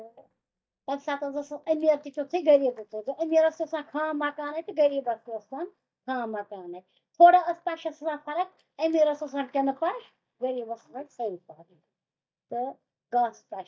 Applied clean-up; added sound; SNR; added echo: neural mask model DeepFilterNet 3.